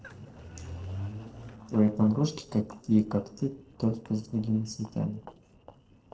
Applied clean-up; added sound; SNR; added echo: neural separator model SepFormer DNS4.